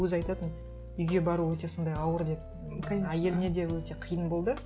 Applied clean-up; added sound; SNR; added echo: none; none; none; none.